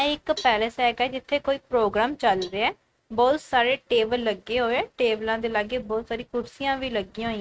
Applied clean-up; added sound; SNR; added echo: neural mask model RNNoise.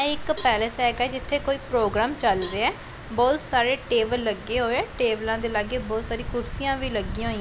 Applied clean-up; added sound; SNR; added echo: none; Cowbell; 19 dB; none.